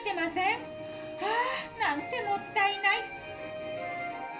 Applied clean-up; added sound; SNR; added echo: none; Engine; 19 dB; reverberation time 0.3 s.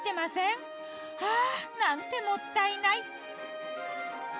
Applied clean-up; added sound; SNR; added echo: none; none; none; none.